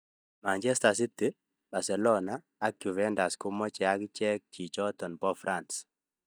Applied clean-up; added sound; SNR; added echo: neural mask model DeepFilterNet 3.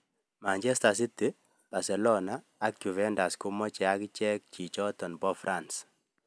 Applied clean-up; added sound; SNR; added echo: none; none; none; none.